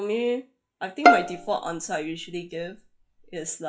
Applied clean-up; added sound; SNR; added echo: classical method log-MMSE.